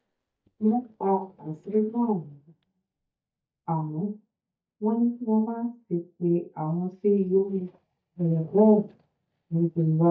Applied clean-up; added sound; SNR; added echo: neural mask model DeepFilterNet 3.